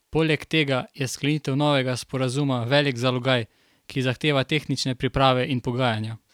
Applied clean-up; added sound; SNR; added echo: none; none; none; none.